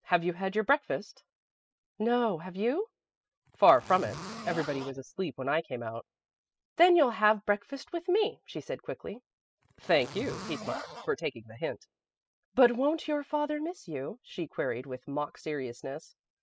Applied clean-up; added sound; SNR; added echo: classical method spectral subtraction.